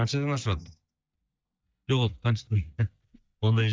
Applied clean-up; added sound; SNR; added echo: neural mask model DeepFilterNet 3.